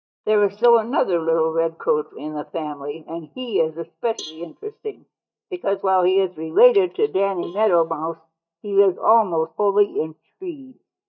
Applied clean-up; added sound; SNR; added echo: neural mask model DeepFilterNet 3.